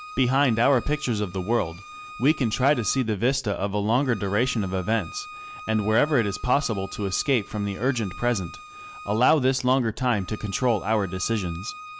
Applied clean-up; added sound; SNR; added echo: none; Bowed string instrument; 17 dB; none.